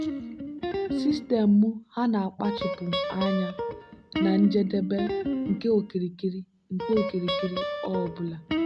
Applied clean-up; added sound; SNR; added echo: none; Guitar; 5 dB; none.